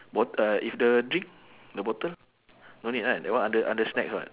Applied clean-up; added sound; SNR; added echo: none; none; none; none.